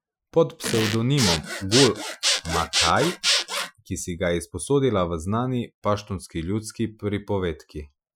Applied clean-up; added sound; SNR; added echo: classical method Wiener filter.